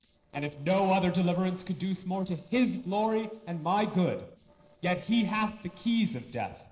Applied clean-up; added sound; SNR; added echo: neural separator model SepFormer DNS4.